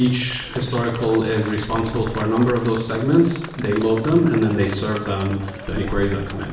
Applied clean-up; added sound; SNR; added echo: none; Applause / Crowd; 16 dB; reverberation time 0.9 s.